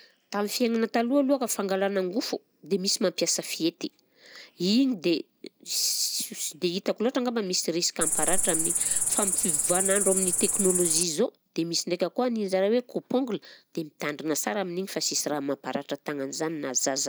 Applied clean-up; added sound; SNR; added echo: none; Cricket; -2 dB; none.